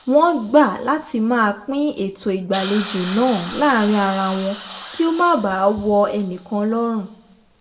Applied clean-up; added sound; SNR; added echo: none; Hiss; 13 dB; reverberation time 0.5 s.